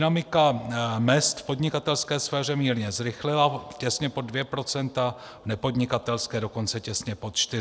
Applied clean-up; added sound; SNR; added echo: none; none; none; none.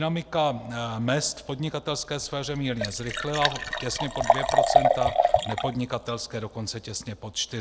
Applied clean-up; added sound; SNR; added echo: none; Liquid; -2 dB; none.